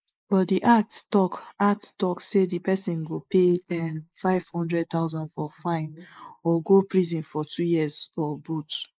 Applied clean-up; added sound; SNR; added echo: neural mask model Resemble Enhance denoiser.